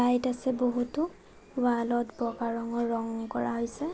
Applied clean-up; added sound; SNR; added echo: none; none; none; none.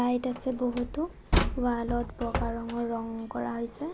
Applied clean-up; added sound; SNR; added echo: none; Slam; 2 dB; none.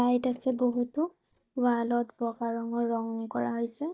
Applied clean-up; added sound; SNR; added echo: neural mask model DeepFilterNet 3.